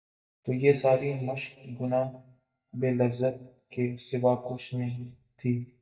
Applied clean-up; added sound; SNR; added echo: neural mask model DeepFilterNet 3.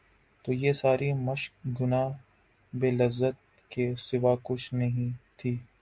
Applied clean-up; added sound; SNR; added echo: none; none; none; none.